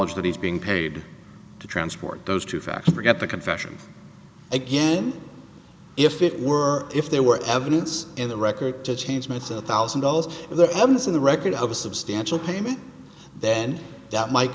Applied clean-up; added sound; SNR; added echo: none; none; none; none.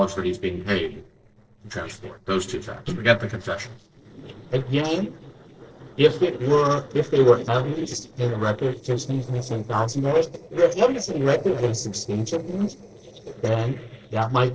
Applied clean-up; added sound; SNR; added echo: neural separator model SepFormer DNS4.